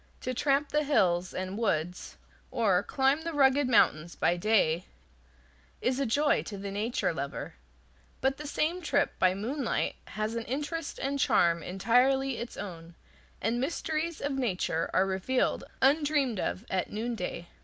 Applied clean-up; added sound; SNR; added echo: none; none; none; none.